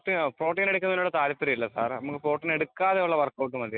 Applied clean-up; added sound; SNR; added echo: none; none; none; none.